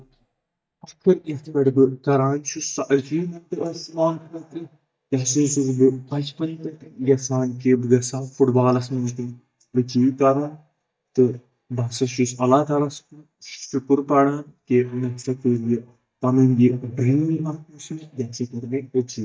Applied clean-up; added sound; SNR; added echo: neural mask model DeepFilterNet 3.